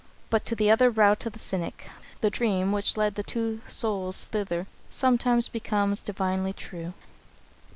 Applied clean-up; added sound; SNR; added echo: none; none; none; none.